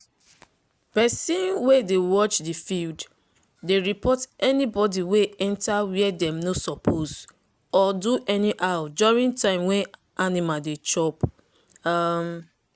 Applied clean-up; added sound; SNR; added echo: none; none; none; none.